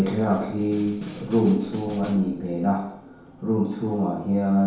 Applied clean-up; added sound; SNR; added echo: none; Snare drum; 17 dB; reverberation time 1.0 s.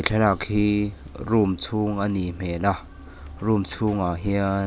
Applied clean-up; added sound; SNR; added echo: none; none; none; none.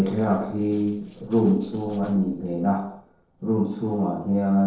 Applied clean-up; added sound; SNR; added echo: neural separator model SepFormer DNS4.